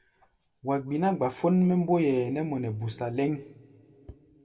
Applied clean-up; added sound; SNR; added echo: none; none; none; reverberation time 1.9 s.